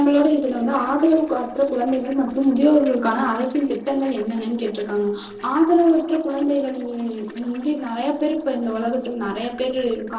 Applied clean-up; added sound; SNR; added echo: neural separator model SepFormer DNS4.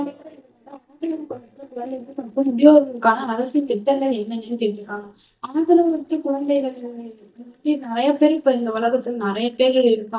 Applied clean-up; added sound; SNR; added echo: neural mask model DeepFilterNet 3.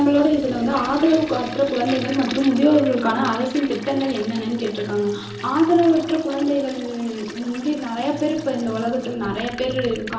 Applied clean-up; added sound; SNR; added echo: none; Toilet flush; 16 dB; reverberation time 0.8 s.